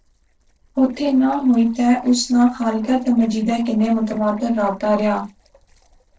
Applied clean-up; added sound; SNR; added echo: neural separator model SepFormer DNS4.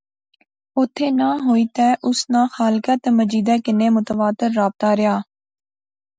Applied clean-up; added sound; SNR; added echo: none; none; none; none.